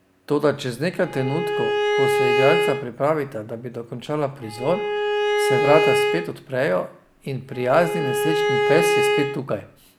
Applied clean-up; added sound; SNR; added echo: none; Bowed string instrument; -1 dB; none.